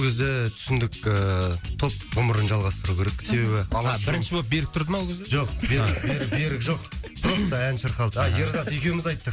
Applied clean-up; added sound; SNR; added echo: none; none; none; none.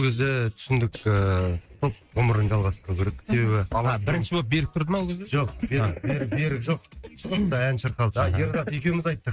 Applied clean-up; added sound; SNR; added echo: neural mask model RNNoise.